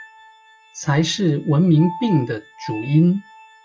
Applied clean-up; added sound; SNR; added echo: classical method log-MMSE.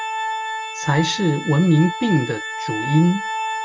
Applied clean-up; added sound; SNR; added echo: none; Organ; 7 dB; none.